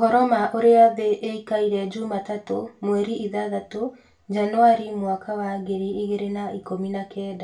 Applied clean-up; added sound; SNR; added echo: none; none; none; reverberation time 0.3 s.